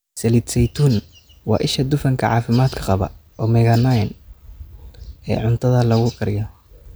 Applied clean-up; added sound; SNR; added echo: none; none; none; none.